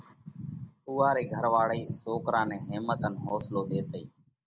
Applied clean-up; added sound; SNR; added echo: none; none; none; none.